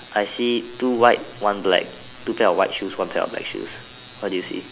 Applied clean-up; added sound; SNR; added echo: none; none; none; none.